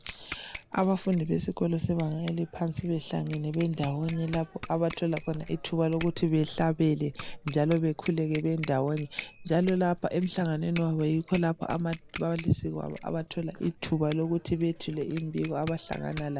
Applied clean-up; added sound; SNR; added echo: none; Bicycle bell; 10 dB; none.